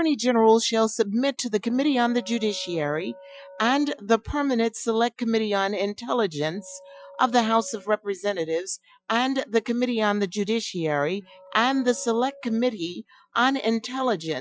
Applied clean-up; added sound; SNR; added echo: classical method Wiener filter.